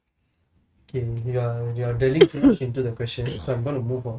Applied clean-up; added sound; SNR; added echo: neural mask model RNNoise.